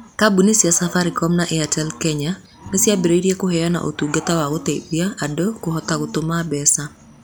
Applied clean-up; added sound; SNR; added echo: none; Cricket / Growling; 19 dB; none.